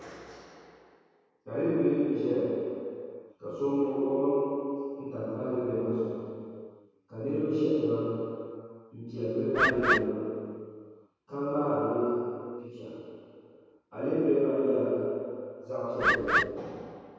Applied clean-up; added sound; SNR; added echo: none; Bird; -5 dB; reverberation time 2.2 s.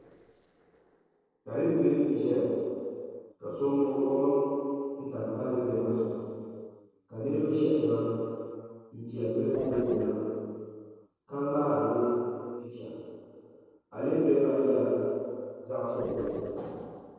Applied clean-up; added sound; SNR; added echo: neural separator model SepFormer DNS4.